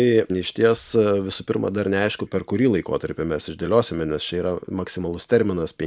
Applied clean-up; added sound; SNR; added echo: none; none; none; none.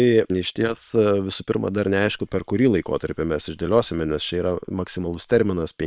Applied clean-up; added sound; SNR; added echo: neural separator model SepFormer WHAM!.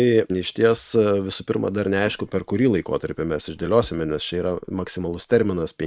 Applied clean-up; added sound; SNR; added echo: neural mask model RNNoise.